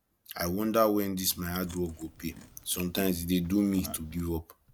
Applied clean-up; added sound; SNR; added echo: none; Chewing, mastication; 17 dB; none.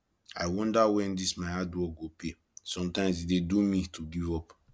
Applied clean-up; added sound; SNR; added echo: none; none; none; none.